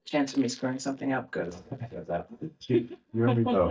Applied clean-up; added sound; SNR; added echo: neural mask model DeepFilterNet 3.